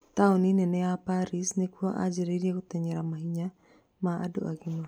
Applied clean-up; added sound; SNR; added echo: none; none; none; none.